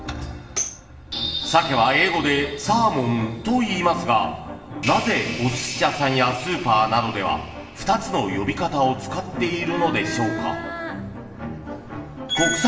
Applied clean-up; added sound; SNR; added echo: none; Tambourine; 12 dB; reverberation time 2.9 s.